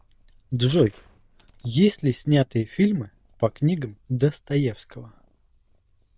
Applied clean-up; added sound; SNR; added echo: neural diffusion model UNIVERSE++.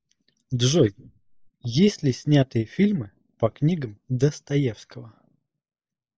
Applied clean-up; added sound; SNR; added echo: neural mask model Resemble Enhance denoiser.